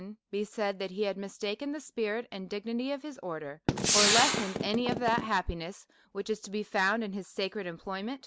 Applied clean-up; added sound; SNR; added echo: none; Gunshot, gunfire; -4 dB; none.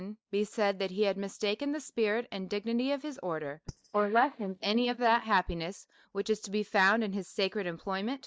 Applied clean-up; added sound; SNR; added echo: neural mask model DeepFilterNet 3.